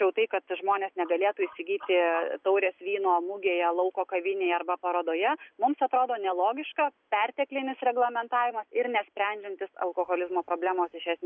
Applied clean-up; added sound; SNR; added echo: none; none; none; none.